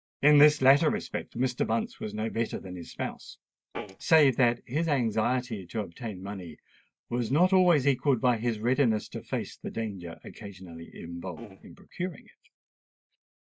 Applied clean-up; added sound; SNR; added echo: neural mask model DeepFilterNet 3.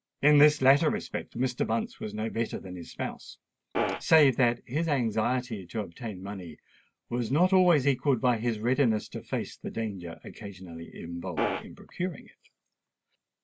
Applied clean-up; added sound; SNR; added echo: none; Fart; 0 dB; none.